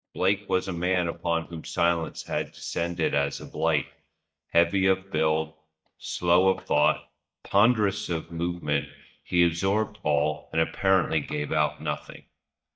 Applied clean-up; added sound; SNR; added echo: neural mask model DeepFilterNet 3.